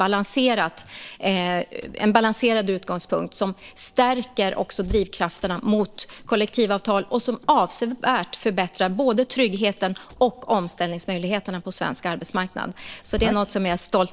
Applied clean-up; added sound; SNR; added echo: neural separator model SepFormer DNS4.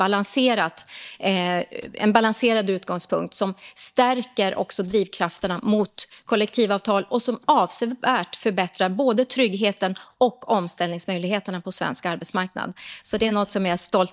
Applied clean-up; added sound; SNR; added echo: neural mask model DeepFilterNet 3.